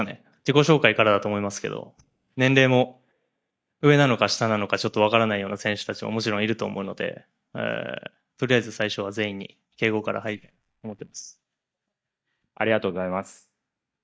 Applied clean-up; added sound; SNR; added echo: neural mask model DeepFilterNet 3.